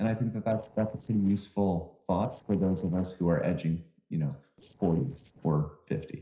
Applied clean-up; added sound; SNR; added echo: neural separator model SepFormer DNS4.